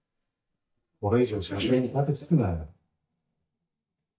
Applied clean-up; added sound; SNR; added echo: neural mask model DeepFilterNet 3.